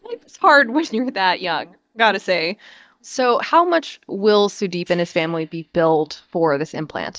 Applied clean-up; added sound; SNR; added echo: neural mask model DeepFilterNet 3.